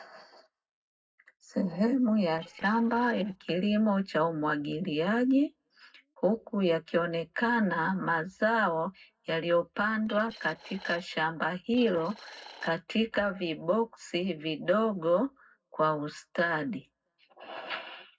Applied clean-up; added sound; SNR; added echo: neural separator model SepFormer DNS4.